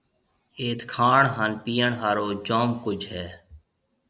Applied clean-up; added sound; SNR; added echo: none; none; none; none.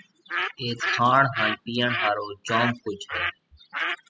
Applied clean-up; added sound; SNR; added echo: classical method spectral subtraction.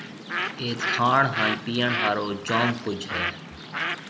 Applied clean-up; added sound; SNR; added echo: none; Bird; 3 dB; none.